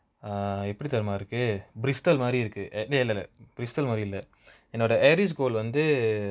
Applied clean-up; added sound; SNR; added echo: none; none; none; none.